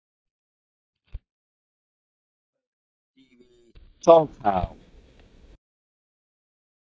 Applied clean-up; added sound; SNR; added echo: neural mask model DeepFilterNet 3.